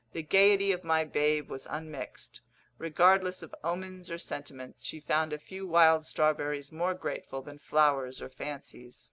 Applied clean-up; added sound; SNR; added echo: none; none; none; none.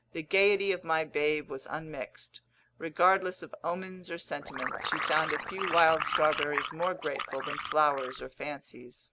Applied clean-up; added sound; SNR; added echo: none; Liquid; 2 dB; none.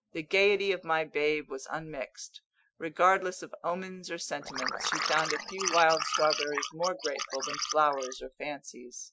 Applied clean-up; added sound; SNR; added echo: classical method Wiener filter.